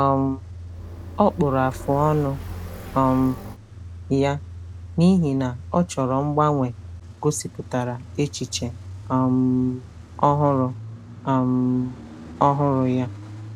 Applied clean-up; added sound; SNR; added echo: none; Idling / Engine starting / Accelerating, revving, vroom / Car + Motorcycle; 14 dB; none.